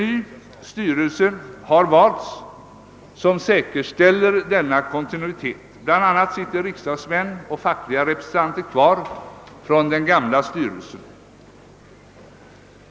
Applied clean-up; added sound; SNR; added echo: none; none; none; none.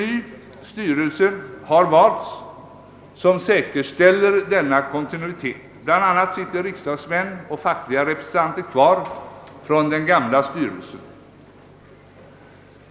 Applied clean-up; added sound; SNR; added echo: none; none; none; reverberation time 3.0 s.